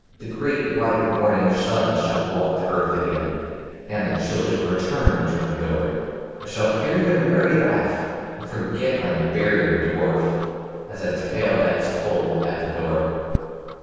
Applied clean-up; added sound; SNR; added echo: neural separator model SepFormer DNS4.